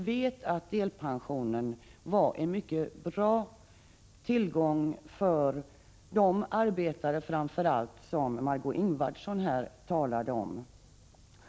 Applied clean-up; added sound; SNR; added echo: none; none; none; none.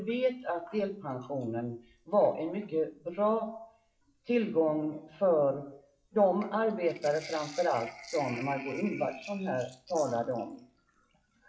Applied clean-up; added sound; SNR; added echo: classical method WPE with log-MMSE.